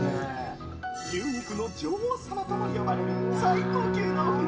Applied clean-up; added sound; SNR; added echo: none; Bowed string instrument; 0 dB; reverberation time 0.2 s.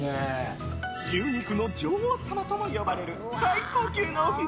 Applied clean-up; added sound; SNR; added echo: none; none; none; none.